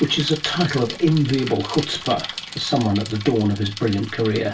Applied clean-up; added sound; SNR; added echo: none; Bicycle; 12 dB; reverberation time 0.2 s.